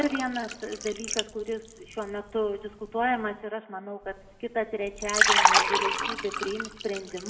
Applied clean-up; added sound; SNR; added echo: none; Liquid; -2 dB; reverberation time 1.0 s.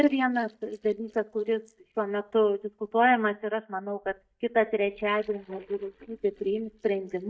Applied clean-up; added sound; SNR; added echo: neural mask model DeepFilterNet 3.